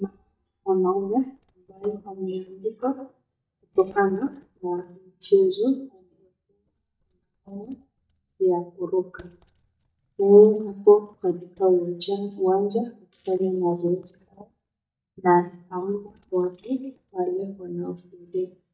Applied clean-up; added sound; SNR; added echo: neural mask model DeepFilterNet 3.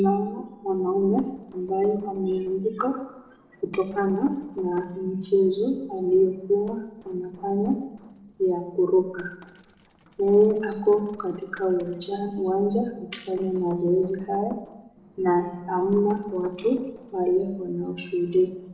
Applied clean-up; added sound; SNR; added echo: neural separator model SepFormer DNS4.